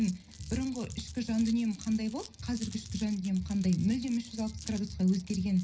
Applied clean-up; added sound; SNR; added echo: none; Glass; 19 dB; reverberation time 0.4 s.